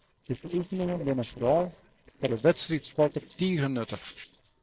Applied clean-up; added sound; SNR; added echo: neural separator model SepFormer DNS4.